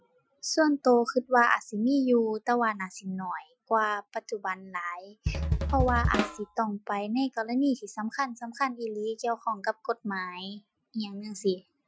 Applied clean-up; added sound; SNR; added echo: classical method Wiener filter.